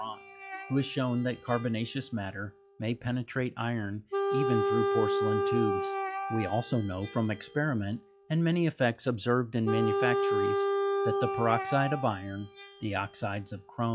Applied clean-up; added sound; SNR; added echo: classical method log-MMSE.